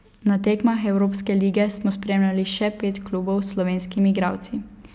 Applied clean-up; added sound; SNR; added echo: none; none; none; none.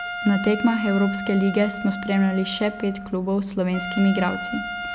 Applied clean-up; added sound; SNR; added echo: none; Trumpet; 10 dB; none.